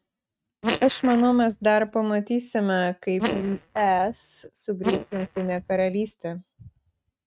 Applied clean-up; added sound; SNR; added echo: neural mask model RNNoise.